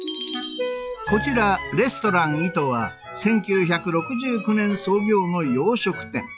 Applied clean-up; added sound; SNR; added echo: classical method log-MMSE.